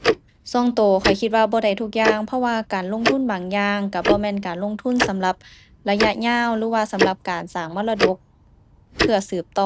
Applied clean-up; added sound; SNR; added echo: none; Tick-tock; 4 dB; none.